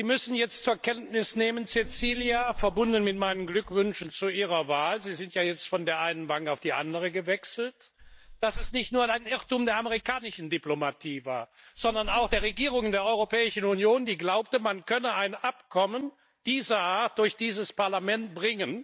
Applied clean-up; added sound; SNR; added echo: neural mask model DeepFilterNet 3.